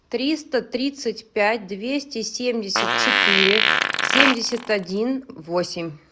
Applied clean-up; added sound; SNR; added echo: none; Fart; -3 dB; none.